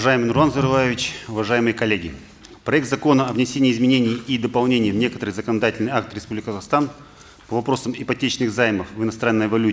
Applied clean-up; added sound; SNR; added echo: none; none; none; none.